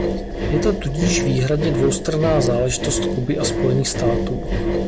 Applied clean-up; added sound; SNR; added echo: none; Engine; 1 dB; none.